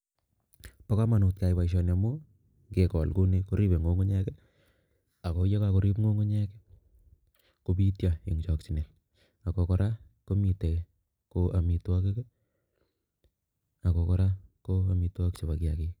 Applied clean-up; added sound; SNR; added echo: none; none; none; none.